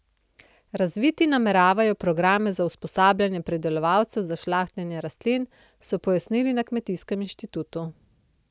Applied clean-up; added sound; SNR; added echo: none; none; none; none.